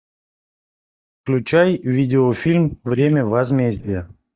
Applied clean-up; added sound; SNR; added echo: neural mask model DeepFilterNet 3.